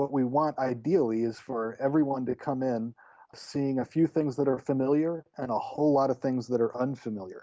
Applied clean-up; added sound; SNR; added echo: none; none; none; none.